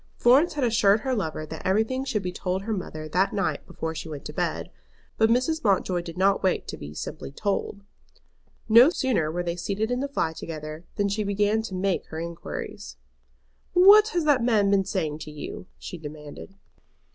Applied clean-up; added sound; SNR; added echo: none; none; none; none.